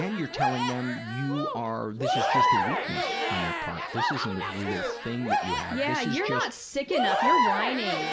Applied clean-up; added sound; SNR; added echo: none; Crowd / Cheering; -3 dB; none.